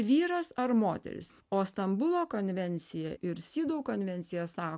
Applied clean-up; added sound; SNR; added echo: none; none; none; none.